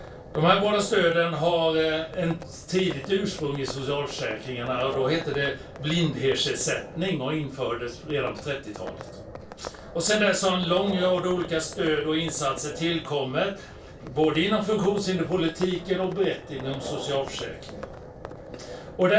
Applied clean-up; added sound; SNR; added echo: none; Livestock, farm animals, working animals; 14 dB; reverberation time 0.2 s.